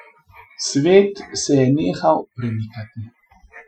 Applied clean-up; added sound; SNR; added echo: classical method Wiener filter.